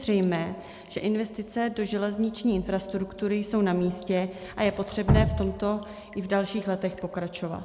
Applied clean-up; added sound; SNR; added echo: none; Drip; 7 dB; none.